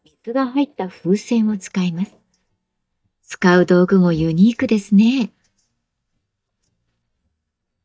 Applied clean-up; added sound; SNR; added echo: neural mask model DeepFilterNet 3.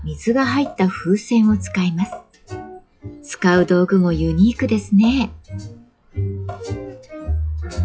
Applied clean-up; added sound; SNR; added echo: classical method WPE with log-MMSE.